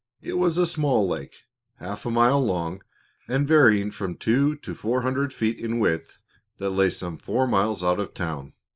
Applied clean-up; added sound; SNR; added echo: neural mask model Resemble Enhance denoiser.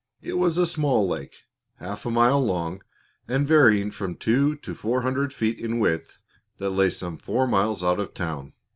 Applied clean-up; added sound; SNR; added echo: none; none; none; none.